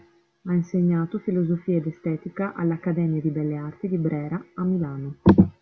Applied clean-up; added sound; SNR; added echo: none; none; none; none.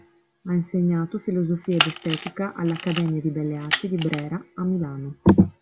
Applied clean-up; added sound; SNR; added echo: none; Camera; 6 dB; none.